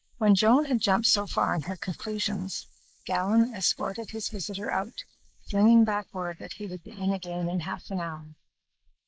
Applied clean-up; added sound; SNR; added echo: neural mask model Resemble Enhance denoiser.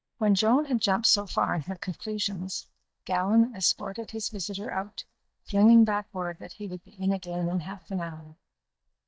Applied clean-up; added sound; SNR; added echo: neural mask model DeepFilterNet 3.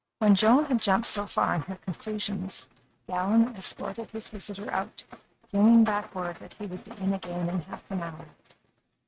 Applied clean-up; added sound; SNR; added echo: neural mask model RNNoise.